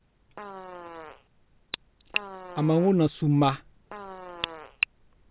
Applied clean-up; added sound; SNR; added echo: none; Fart; 16 dB; none.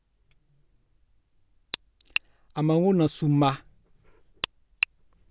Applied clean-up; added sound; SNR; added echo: none; none; none; none.